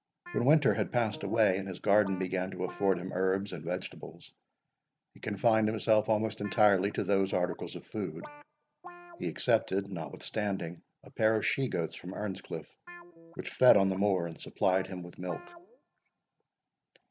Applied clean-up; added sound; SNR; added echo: none; Guitar; 19 dB; none.